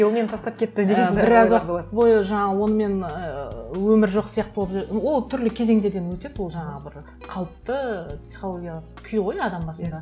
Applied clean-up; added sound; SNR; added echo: none; none; none; none.